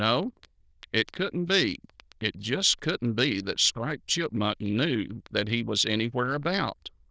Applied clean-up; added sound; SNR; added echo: neural diffusion model UNIVERSE++.